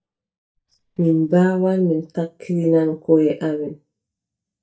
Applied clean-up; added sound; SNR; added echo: neural mask model DeepFilterNet 3.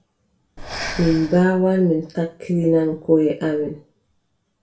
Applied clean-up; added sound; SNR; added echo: none; Breathing; 13 dB; reverberation time 0.3 s.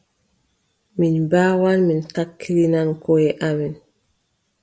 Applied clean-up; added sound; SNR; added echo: none; none; none; none.